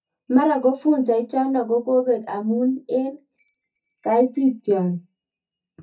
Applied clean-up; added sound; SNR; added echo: neural mask model DeepFilterNet 3.